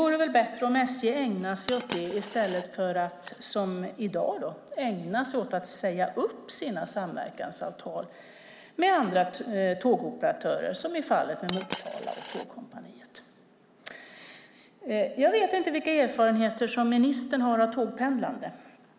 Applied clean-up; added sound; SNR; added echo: none; Coin (dropping); 11 dB; none.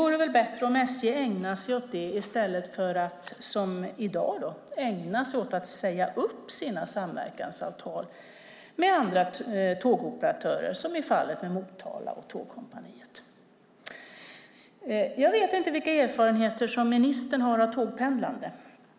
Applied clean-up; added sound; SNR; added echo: none; none; none; none.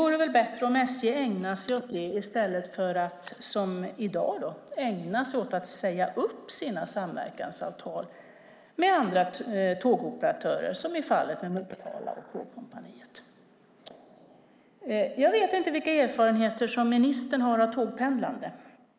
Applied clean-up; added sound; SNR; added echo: neural mask model Resemble Enhance denoiser.